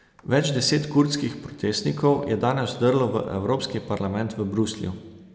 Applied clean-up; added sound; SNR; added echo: none; none; none; none.